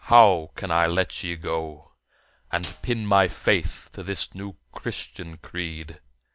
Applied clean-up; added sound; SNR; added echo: none; Snare drum; 17 dB; none.